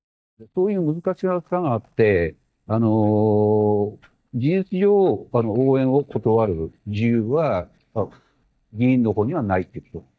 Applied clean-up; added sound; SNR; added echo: neural mask model DeepFilterNet 3.